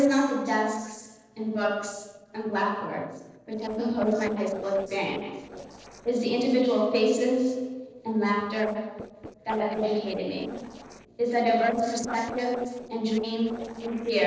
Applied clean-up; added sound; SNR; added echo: neural separator model SepFormer DNS4.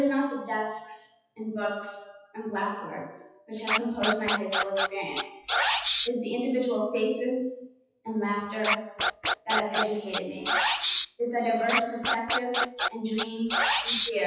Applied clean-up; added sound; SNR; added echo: classical method WPE with log-MMSE.